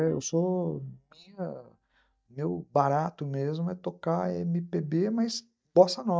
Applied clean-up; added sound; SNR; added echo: neural mask model DeepFilterNet 3.